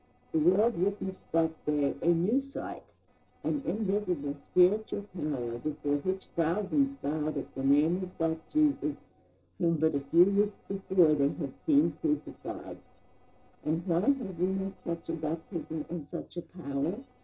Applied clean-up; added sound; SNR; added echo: neural separator model SepFormer DNS4.